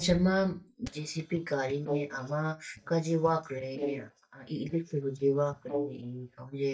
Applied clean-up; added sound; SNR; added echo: neural mask model DeepFilterNet 3.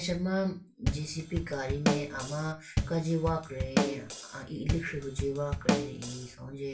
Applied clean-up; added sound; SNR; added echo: none; Drum kit; -2 dB; reverberation time 0.3 s.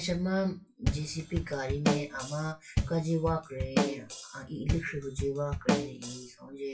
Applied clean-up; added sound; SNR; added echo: classical method WPE with log-MMSE.